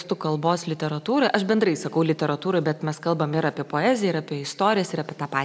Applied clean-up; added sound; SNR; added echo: none; none; none; none.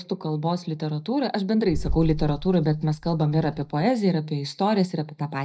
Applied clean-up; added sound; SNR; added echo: neural mask model DeepFilterNet 3.